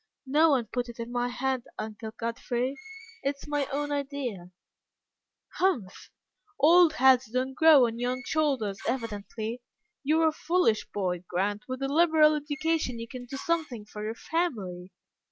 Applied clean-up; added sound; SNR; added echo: none; Door; 19 dB; none.